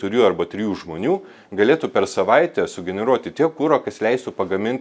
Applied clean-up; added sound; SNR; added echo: none; none; none; none.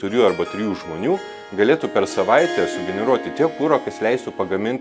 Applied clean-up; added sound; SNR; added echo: none; Harp; 12 dB; none.